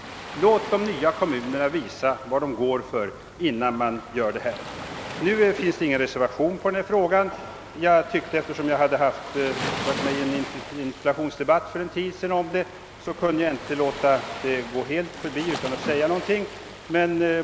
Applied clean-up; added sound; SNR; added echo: none; Waves, surf; 12 dB; none.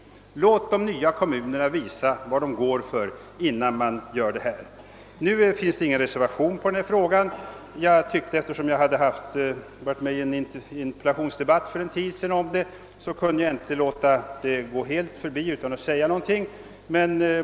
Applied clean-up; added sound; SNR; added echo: none; none; none; none.